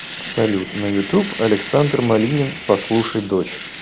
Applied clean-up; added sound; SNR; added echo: none; Domestic sounds, home sounds; 11 dB; none.